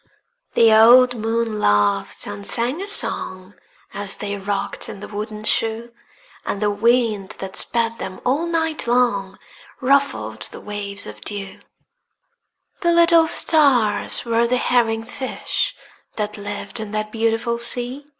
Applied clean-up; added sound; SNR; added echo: none; none; none; none.